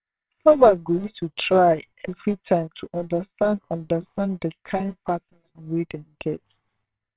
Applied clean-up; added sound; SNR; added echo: neural separator model SepFormer WHAMR!.